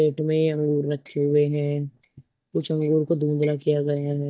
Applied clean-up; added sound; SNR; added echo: neural mask model DeepFilterNet 3.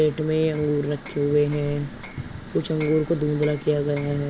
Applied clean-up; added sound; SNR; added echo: none; Hammer + Purr; 19 dB; none.